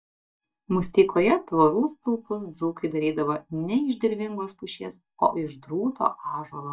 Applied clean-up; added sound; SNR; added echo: neural mask model DeepFilterNet 3.